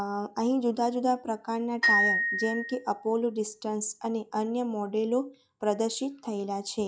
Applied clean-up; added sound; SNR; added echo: classical method log-MMSE.